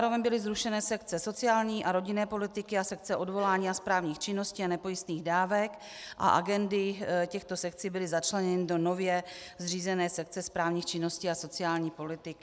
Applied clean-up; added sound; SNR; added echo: none; none; none; none.